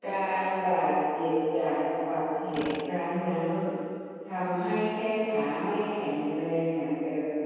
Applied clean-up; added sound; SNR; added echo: none; Tools; 18 dB; reverberation time 2.2 s.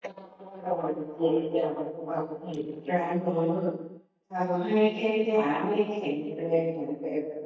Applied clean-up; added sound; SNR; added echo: neural mask model DeepFilterNet 3.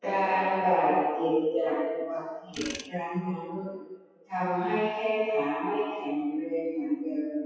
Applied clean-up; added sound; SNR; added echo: classical method WPE with log-MMSE.